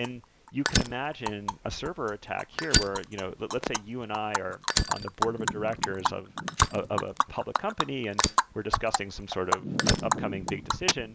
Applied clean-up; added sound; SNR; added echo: none; Fire + Animal; -3 dB; none.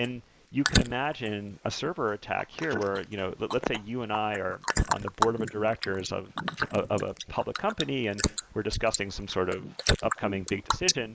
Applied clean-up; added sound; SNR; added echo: neural mask model Resemble Enhance denoiser.